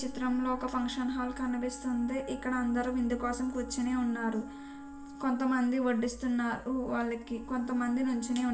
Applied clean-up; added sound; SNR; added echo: none; Wind instrument, woodwind instrument; 15 dB; reverberation time 0.5 s.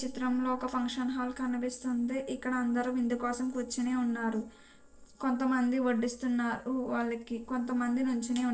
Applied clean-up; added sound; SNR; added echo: neural separator model SepFormer DNS4.